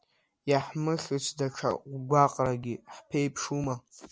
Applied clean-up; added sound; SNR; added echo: none; none; none; none.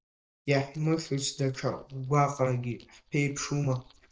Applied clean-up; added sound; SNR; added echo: neural mask model DeepFilterNet 3.